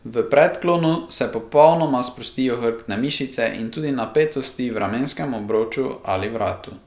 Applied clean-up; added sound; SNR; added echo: none; none; none; none.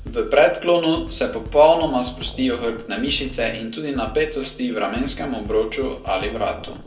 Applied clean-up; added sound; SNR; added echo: none; Drum kit; 15 dB; reverberation time 0.2 s.